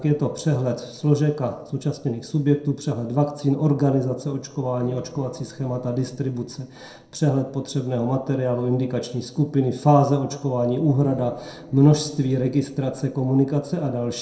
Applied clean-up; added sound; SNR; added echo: neural separator model SepFormer DNS4.